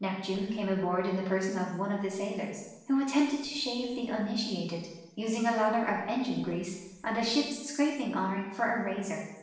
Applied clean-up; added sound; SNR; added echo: neural separator model SepFormer DNS4.